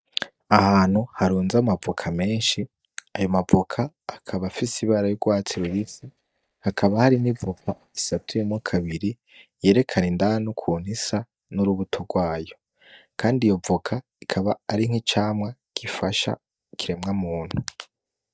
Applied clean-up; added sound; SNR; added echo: neural mask model DeepFilterNet 3.